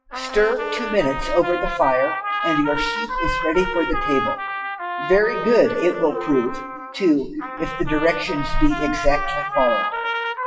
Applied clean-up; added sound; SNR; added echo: classical method WPE with log-MMSE.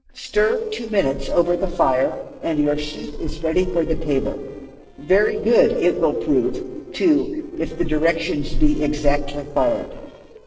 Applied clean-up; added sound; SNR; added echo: neural separator model SepFormer DNS4.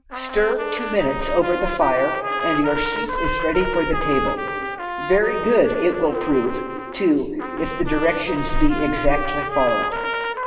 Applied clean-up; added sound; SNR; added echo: none; Trumpet; 6 dB; reverberation time 2.1 s.